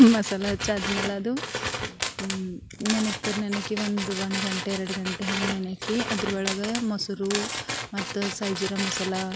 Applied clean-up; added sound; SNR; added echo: none; Tools; 6 dB; none.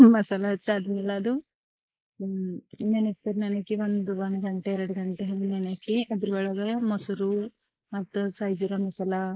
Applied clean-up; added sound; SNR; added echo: neural mask model Resemble Enhance denoiser.